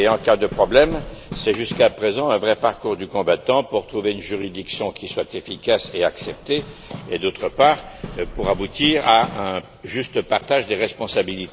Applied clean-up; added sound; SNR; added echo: none; Hammer; 16 dB; none.